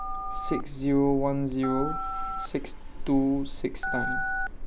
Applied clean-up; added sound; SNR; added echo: none; Telephone; 3 dB; none.